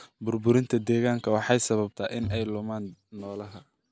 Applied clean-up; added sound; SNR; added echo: none; Bowed string instrument; 11 dB; none.